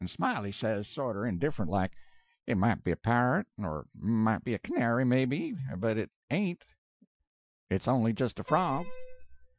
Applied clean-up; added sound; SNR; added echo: classical method Wiener filter.